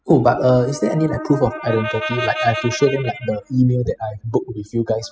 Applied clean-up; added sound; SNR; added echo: classical method spectral subtraction.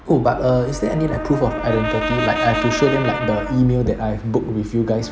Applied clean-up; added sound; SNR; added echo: none; Brass instrument; 7 dB; none.